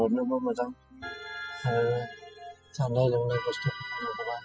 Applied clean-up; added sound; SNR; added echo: classical method spectral subtraction.